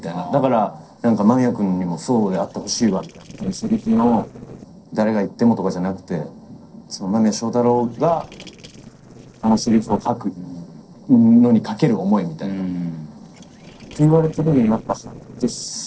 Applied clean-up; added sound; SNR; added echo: neural separator model SepFormer DNS4.